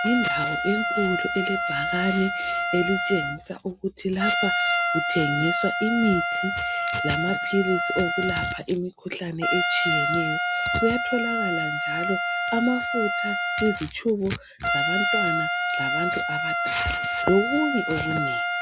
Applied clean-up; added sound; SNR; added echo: none; Trumpet; -1 dB; none.